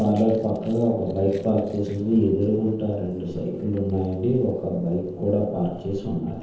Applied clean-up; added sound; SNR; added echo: neural separator model SepFormer DNS4.